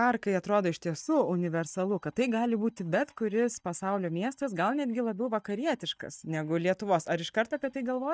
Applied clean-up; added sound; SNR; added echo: neural mask model DeepFilterNet 3.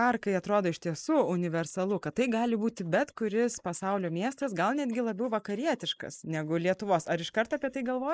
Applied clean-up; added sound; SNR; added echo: neural mask model Resemble Enhance denoiser.